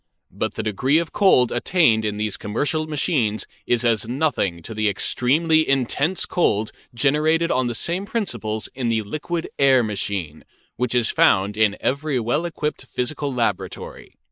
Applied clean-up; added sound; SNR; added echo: neural mask model Resemble Enhance denoiser.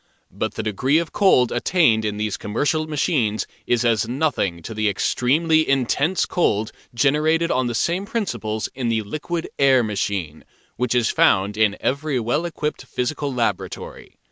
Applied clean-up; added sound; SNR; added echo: none; none; none; none.